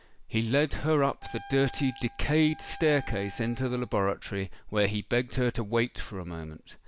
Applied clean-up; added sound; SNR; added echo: none; Wind instrument, woodwind instrument; 18 dB; none.